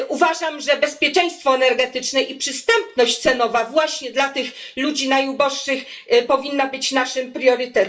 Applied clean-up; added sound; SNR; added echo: none; none; none; reverberation time 0.3 s.